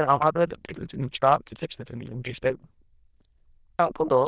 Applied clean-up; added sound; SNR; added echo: neural diffusion model UNIVERSE++.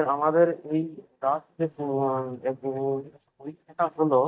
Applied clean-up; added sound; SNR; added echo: neural mask model DeepFilterNet 3.